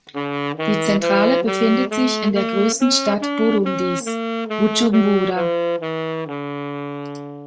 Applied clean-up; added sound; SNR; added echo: none; Wind instrument, woodwind instrument; 2 dB; none.